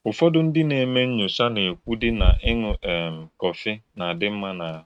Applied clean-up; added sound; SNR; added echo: neural mask model RNNoise.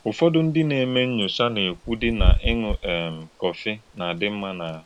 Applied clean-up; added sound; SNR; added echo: none; Wind / Bird; 3 dB; none.